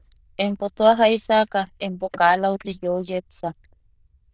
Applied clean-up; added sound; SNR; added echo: neural diffusion model UNIVERSE++.